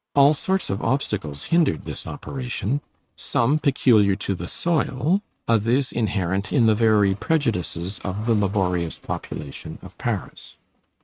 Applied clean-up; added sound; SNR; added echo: neural mask model RNNoise.